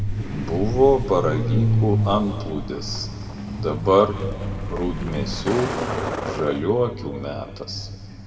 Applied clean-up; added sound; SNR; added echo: none; Truck; 2 dB; reverberation time 1.5 s.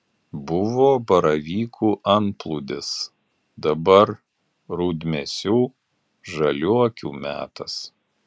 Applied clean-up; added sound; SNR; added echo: none; none; none; none.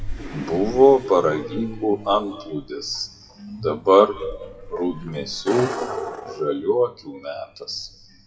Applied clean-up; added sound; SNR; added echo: classical method WPE with log-MMSE.